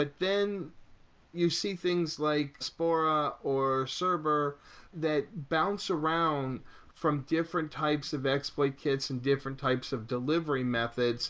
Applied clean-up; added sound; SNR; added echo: none; none; none; none.